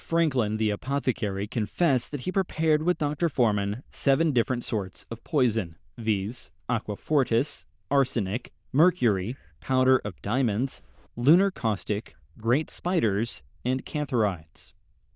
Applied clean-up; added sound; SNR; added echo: neural diffusion model UNIVERSE++.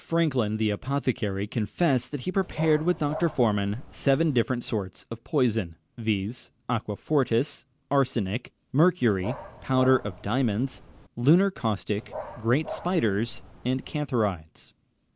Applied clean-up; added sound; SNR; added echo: none; Dog; 14 dB; none.